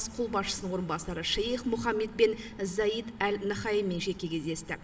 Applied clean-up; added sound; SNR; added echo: none; none; none; reverberation time 1.7 s.